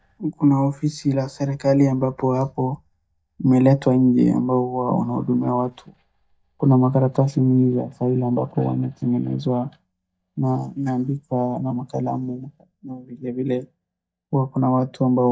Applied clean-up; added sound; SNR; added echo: neural mask model DeepFilterNet 3.